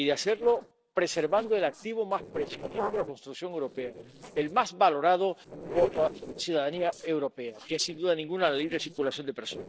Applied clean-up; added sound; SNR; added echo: neural separator model SepFormer DNS4.